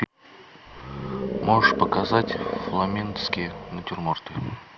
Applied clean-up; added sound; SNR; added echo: none; Animal; 5 dB; none.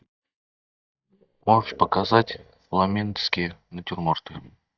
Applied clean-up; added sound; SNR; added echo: neural mask model DeepFilterNet 3.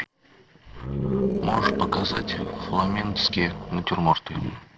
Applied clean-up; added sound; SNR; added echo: neural separator model SepFormer DNS4.